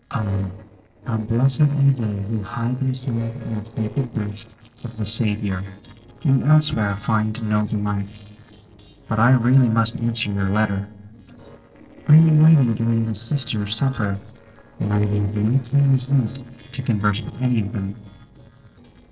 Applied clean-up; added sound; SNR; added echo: neural separator model SepFormer DNS4.